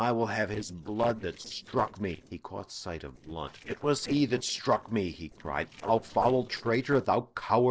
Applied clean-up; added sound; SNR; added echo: neural separator model SepFormer DNS4.